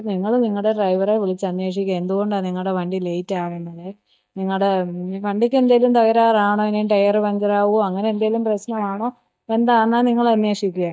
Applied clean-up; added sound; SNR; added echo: neural mask model DeepFilterNet 3.